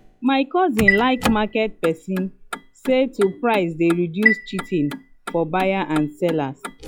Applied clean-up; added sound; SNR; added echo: classical method log-MMSE.